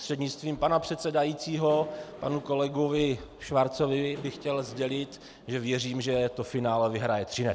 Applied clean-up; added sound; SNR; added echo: none; Engine / Mechanisms; 18 dB; none.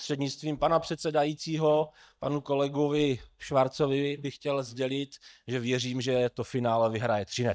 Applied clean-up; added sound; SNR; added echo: neural mask model DeepFilterNet 3.